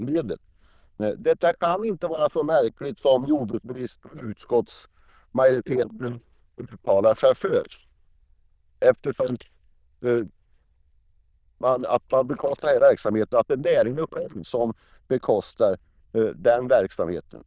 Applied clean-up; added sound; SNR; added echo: neural diffusion model UNIVERSE++.